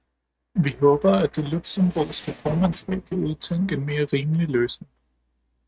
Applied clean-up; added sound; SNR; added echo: neural mask model RNNoise.